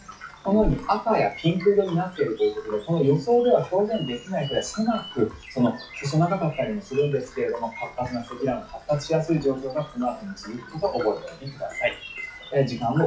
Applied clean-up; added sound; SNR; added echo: classical method WPE with log-MMSE.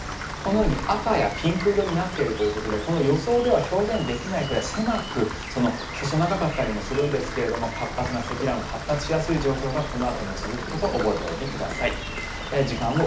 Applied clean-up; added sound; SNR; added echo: none; Rain; 7 dB; reverberation time 0.4 s.